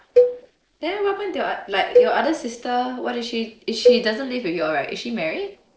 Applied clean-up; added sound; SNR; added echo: neural separator model SepFormer DNS4.